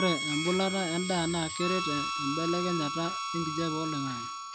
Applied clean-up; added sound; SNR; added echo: none; Harmonica; 3 dB; none.